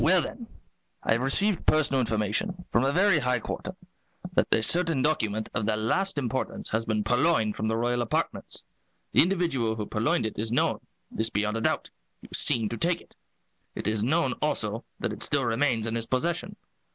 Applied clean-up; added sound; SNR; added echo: none; none; none; none.